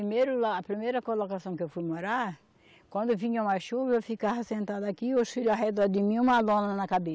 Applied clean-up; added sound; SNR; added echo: none; none; none; none.